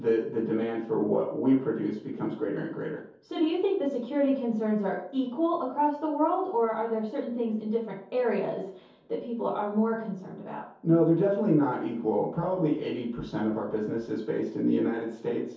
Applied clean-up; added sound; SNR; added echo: none; none; none; reverberation time 0.6 s.